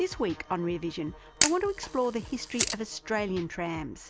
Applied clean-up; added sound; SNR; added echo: none; Camera; 3 dB; none.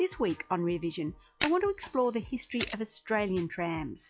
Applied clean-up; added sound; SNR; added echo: classical method log-MMSE.